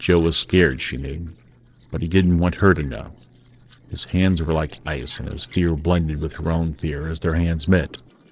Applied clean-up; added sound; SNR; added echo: neural separator model SepFormer DNS4.